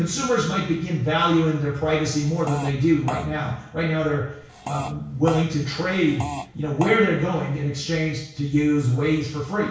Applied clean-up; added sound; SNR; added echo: none; Fart; 12 dB; reverberation time 0.6 s.